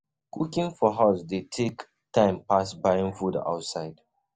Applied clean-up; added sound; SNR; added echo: none; none; none; none.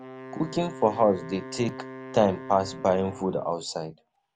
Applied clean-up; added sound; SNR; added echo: none; Wind instrument, woodwind instrument; 14 dB; none.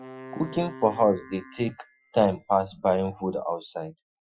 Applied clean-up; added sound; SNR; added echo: classical method Wiener filter.